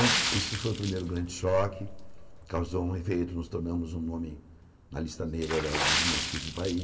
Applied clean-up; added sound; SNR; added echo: none; Water / Splash, splatter; 3 dB; reverberation time 1.3 s.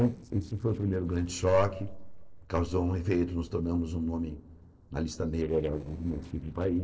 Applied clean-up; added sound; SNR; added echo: neural separator model SepFormer DNS4.